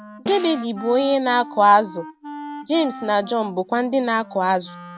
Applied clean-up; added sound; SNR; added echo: none; Wind instrument, woodwind instrument + Snare drum; 15 dB; none.